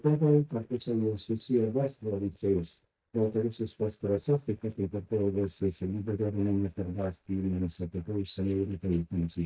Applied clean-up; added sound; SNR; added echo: neural mask model DeepFilterNet 3.